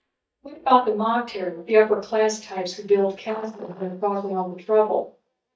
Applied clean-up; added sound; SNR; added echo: neural mask model DeepFilterNet 3.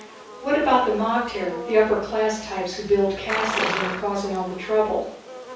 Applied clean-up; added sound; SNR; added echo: none; Livestock, farm animals, working animals; 10 dB; reverberation time 0.6 s.